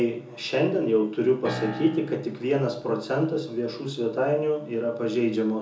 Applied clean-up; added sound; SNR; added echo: none; Piano; 12 dB; reverberation time 0.6 s.